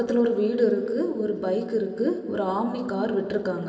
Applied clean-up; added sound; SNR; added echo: none; none; none; reverberation time 2.9 s.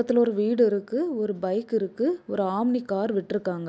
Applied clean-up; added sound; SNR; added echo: none; none; none; none.